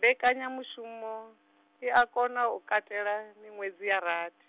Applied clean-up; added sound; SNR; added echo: none; none; none; none.